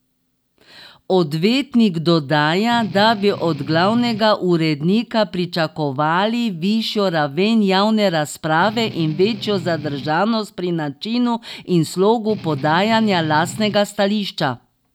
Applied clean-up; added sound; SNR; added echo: none; Strum; 14 dB; none.